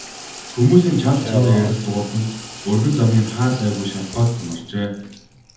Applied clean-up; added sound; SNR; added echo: none; Bathtub (filling or washing) / Water tap, faucet; 13 dB; reverberation time 0.8 s.